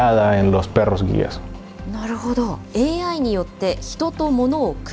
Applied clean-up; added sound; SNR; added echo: none; none; none; none.